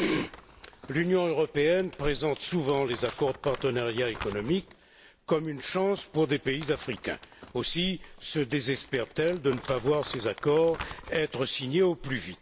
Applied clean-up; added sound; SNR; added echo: none; Crumpling, crinkling; 18 dB; none.